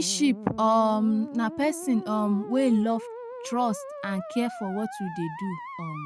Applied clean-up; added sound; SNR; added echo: none; Musical instrument; 12 dB; none.